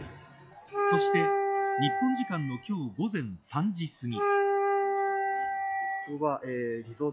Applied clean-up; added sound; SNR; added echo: classical method log-MMSE.